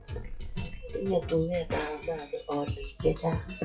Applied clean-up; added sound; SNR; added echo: classical method WPE with log-MMSE.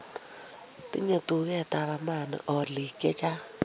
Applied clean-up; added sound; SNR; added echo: none; none; none; none.